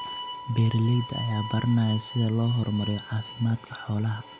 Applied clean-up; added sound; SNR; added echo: none; Bowed string instrument; 11 dB; none.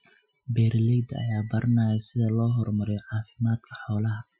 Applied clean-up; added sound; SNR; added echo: classical method Wiener filter.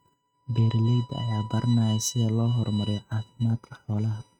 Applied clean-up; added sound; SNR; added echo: neural mask model RNNoise.